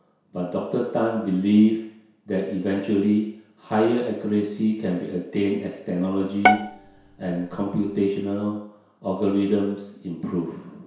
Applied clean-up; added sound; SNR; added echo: none; Bowed string instrument; 1 dB; reverberation time 0.7 s.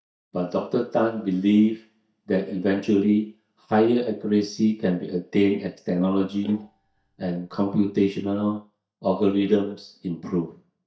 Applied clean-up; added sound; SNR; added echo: neural mask model DeepFilterNet 3.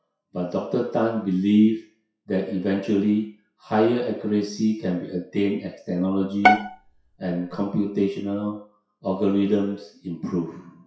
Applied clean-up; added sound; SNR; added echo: classical method WPE with log-MMSE.